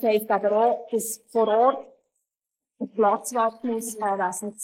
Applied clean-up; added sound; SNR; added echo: neural mask model Resemble Enhance denoiser.